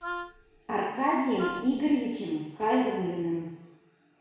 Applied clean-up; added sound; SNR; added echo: none; Wind instrument, woodwind instrument; 10 dB; reverberation time 1.1 s.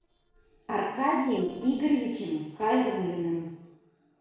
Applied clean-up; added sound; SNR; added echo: neural separator model SepFormer DNS4.